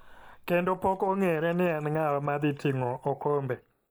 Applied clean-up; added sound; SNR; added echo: neural mask model Resemble Enhance denoiser.